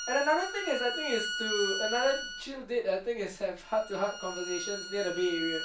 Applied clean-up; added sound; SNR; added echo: none; Bowed string instrument; 6 dB; reverberation time 0.3 s.